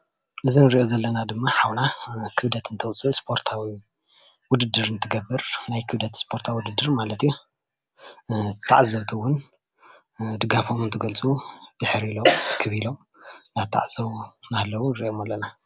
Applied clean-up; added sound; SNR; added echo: none; none; none; none.